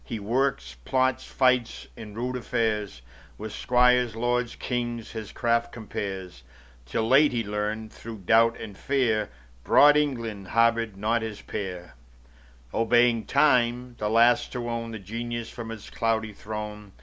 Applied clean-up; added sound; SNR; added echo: none; none; none; none.